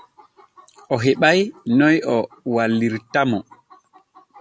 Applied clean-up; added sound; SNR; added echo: none; none; none; none.